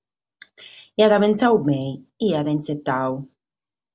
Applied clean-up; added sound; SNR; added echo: none; none; none; none.